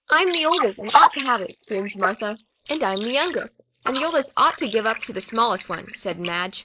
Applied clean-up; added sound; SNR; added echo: neural mask model Resemble Enhance denoiser.